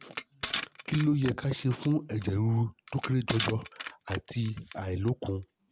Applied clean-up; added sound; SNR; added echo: none; Crushing; 10 dB; none.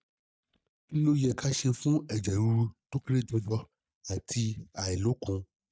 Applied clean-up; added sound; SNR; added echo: neural mask model DeepFilterNet 3.